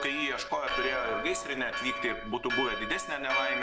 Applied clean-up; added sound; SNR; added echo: none; Church bell; 2 dB; none.